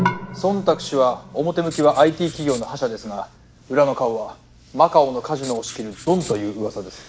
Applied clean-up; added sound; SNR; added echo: none; Writing; 18 dB; none.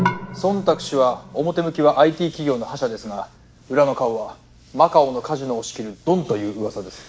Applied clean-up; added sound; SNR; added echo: none; none; none; none.